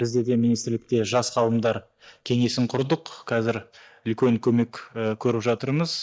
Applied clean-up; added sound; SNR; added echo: neural mask model DeepFilterNet 3.